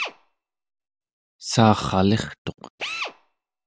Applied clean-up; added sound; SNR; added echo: none; Drill; 13 dB; none.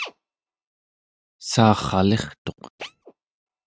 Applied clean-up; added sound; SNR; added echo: neural mask model RNNoise.